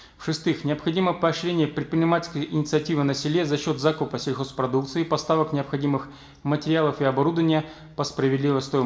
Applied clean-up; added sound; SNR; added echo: none; none; none; reverberation time 0.6 s.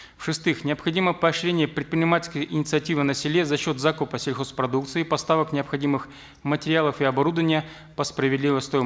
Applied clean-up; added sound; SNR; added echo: none; none; none; none.